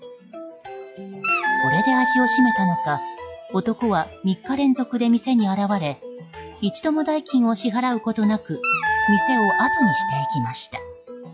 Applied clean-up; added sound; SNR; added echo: classical method log-MMSE.